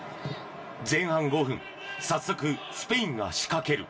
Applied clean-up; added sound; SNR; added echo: none; none; none; reverberation time 0.2 s.